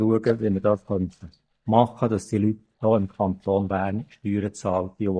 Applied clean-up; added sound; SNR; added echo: neural mask model DeepFilterNet 3.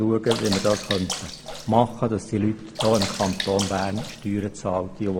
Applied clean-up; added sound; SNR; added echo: none; Sink (filling or washing) / Water / Splash, splatter; 9 dB; none.